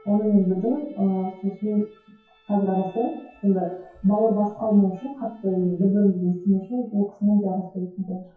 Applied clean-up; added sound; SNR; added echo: classical method WPE with log-MMSE.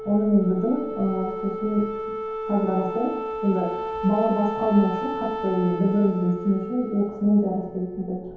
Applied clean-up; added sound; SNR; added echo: none; Wind instrument, woodwind instrument; 7 dB; reverberation time 2.2 s.